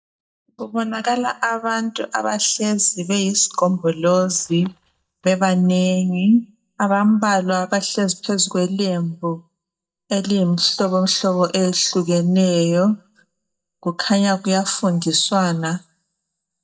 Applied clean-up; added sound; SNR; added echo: neural mask model DeepFilterNet 3.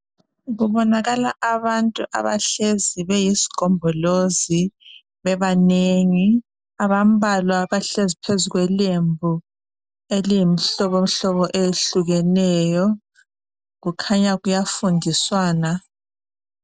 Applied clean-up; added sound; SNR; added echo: none; none; none; none.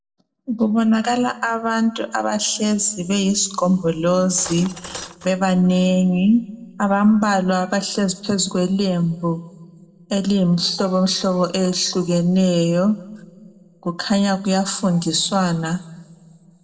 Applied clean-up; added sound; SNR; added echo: neural separator model SepFormer DNS4.